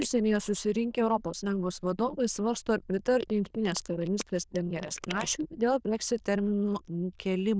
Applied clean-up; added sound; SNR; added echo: neural diffusion model UNIVERSE++.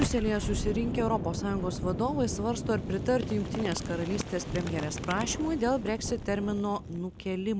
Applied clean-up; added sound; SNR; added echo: none; Boom; 4 dB; none.